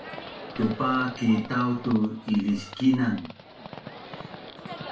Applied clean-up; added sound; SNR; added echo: none; Livestock, farm animals, working animals; 14 dB; reverberation time 0.3 s.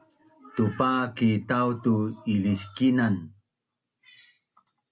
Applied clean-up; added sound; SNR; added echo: none; none; none; none.